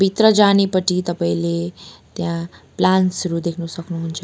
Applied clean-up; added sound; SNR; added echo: none; none; none; none.